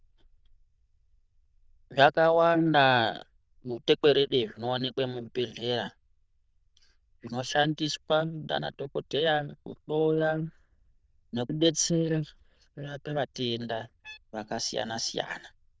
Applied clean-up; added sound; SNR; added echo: neural diffusion model UNIVERSE++.